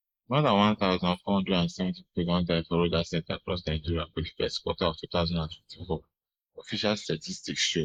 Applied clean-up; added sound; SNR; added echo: neural mask model Resemble Enhance denoiser.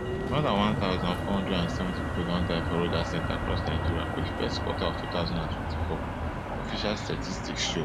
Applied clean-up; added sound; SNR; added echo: none; Motor vehicle (road); -1 dB; none.